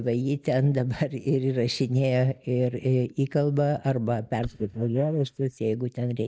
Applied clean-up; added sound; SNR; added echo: neural mask model DeepFilterNet 3.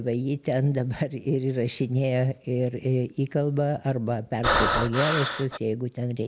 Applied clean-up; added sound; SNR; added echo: none; Breathing; -1 dB; none.